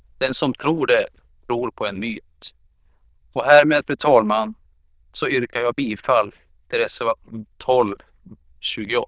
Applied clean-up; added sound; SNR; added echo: neural diffusion model UNIVERSE++.